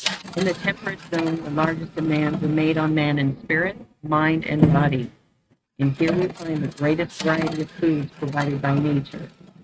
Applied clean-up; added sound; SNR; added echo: neural mask model RNNoise.